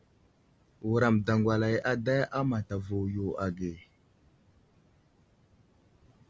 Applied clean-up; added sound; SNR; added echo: none; none; none; none.